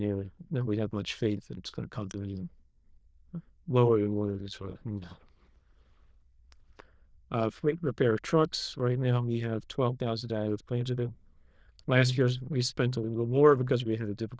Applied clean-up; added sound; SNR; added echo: neural diffusion model UNIVERSE++.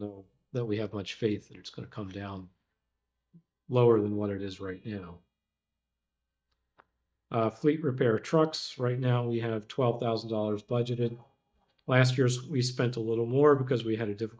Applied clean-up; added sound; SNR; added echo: neural mask model DeepFilterNet 3.